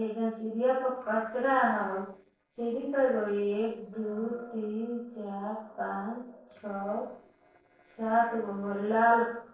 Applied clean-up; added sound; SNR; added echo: neural separator model SepFormer DNS4.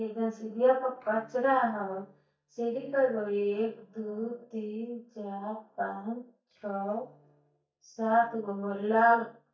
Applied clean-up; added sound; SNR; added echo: neural mask model DeepFilterNet 3.